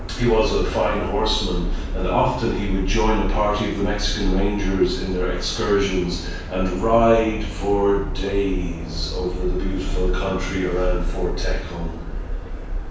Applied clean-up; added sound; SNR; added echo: none; Subway, metro, underground; 2 dB; reverberation time 0.7 s.